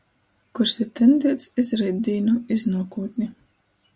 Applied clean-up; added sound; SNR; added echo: none; none; none; none.